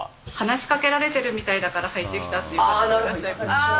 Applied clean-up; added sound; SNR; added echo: none; none; none; none.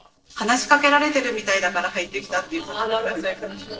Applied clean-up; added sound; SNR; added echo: neural separator model SepFormer DNS4.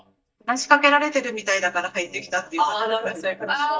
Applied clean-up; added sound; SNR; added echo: neural mask model DeepFilterNet 3.